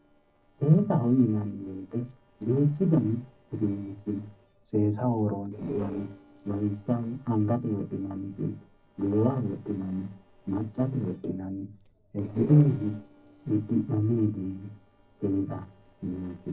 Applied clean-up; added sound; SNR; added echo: neural separator model SepFormer DNS4.